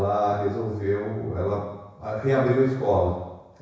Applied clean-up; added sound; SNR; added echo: none; none; none; reverberation time 1.1 s.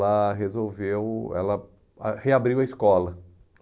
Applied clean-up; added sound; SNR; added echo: none; none; none; none.